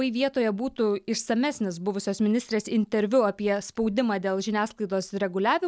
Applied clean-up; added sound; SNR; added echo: none; none; none; none.